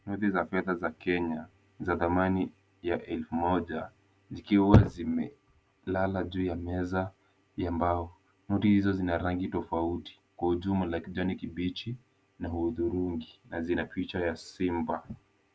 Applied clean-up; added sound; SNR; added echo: none; none; none; none.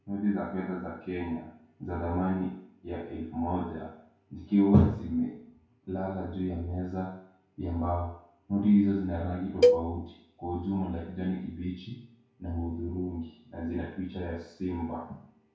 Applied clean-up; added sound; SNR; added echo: none; Cowbell; -3 dB; reverberation time 0.6 s.